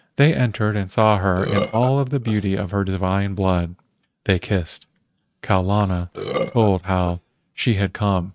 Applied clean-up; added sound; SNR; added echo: neural mask model RNNoise.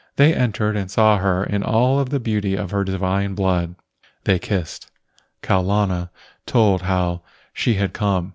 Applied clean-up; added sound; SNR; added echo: none; none; none; none.